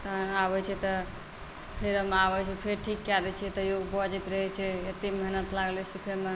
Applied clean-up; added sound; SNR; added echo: none; none; none; none.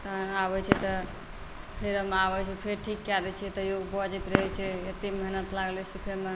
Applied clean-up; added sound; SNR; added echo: none; Fireworks; 4 dB; none.